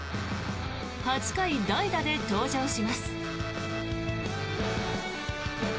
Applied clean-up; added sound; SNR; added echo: none; Alarm; 14 dB; none.